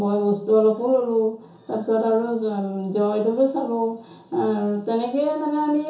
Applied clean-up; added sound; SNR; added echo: none; none; none; reverberation time 0.7 s.